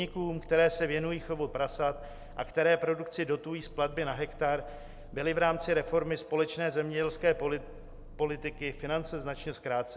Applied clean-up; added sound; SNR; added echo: none; Engine; 15 dB; none.